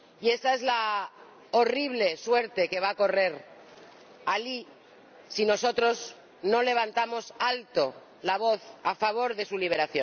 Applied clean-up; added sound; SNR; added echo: none; none; none; none.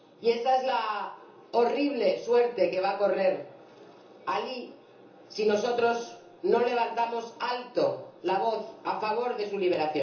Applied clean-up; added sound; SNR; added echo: none; none; none; reverberation time 0.6 s.